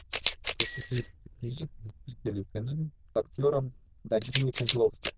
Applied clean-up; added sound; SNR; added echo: neural diffusion model UNIVERSE++.